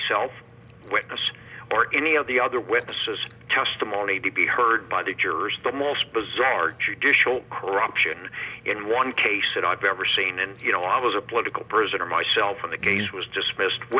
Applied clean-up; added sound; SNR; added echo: none; none; none; none.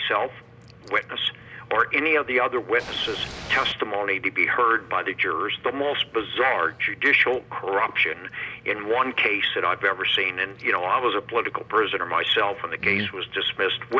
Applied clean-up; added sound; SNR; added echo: none; Ocean / Boat, Water vehicle; 12 dB; none.